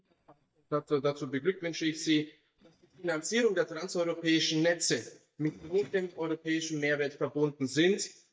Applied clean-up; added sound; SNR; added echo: neural mask model DeepFilterNet 3.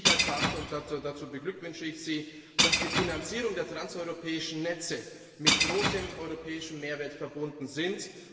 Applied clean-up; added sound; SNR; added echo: none; Shatter / Crushing; -3 dB; reverberation time 2.3 s.